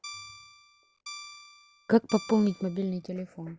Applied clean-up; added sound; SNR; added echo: none; Guitar; 16 dB; none.